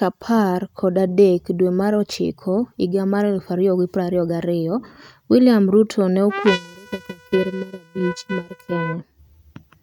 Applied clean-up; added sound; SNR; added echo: neural mask model RNNoise.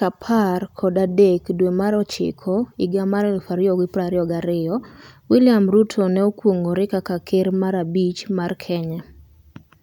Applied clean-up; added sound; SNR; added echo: none; none; none; none.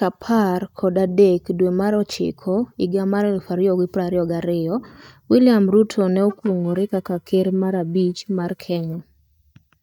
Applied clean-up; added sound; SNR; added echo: neural mask model DeepFilterNet 3.